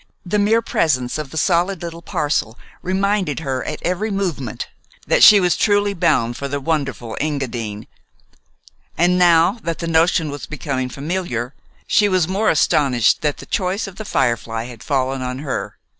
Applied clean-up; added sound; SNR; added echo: none; none; none; none.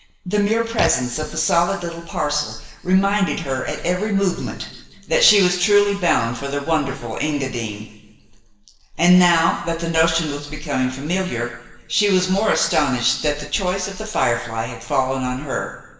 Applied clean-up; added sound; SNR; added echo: none; Fart; 12 dB; reverberation time 1.1 s.